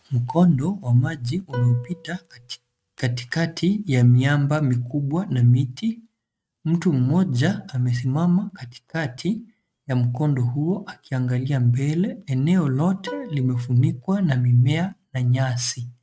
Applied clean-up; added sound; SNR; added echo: neural mask model RNNoise.